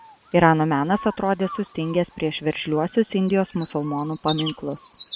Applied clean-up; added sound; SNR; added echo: none; Bird; 13 dB; none.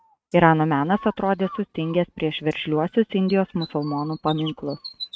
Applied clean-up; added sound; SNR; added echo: neural mask model RNNoise.